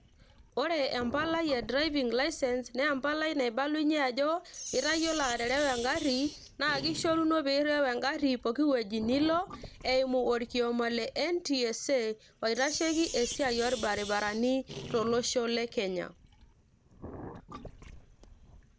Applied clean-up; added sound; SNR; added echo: none; Sink (filling or washing); 15 dB; none.